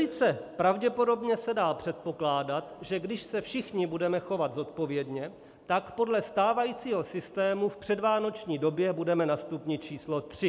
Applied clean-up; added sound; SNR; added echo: none; none; none; none.